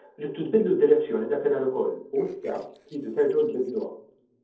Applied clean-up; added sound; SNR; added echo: neural separator model SepFormer DNS4.